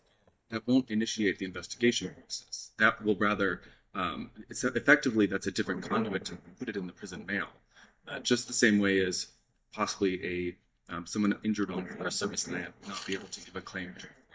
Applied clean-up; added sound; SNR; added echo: neural mask model DeepFilterNet 3.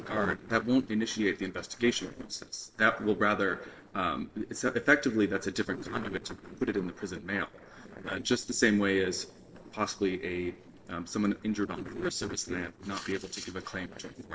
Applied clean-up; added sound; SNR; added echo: neural separator model SepFormer DNS4.